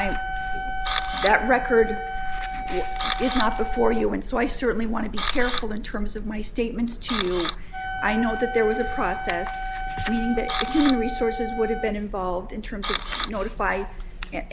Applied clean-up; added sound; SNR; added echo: none; Camera + Wind instrument, woodwind instrument; 5 dB; none.